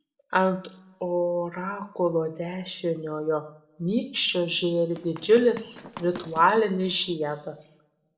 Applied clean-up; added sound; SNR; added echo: none; Run; 17 dB; reverberation time 0.6 s.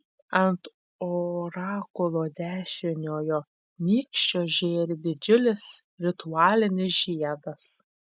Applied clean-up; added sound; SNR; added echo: none; none; none; none.